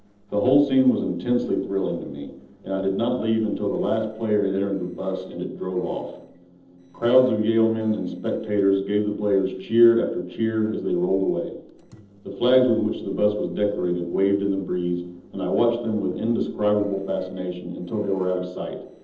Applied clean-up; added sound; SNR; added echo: neural separator model SepFormer DNS4.